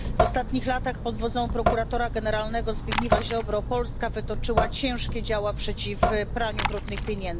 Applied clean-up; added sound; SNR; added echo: none; Splash, splatter + Drip / Sink (filling or washing) / Water tap, faucet; -2 dB; none.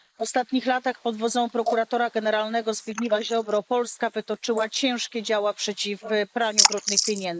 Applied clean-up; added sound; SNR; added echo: neural mask model Resemble Enhance denoiser.